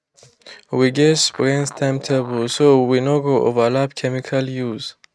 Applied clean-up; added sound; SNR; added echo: neural mask model RNNoise.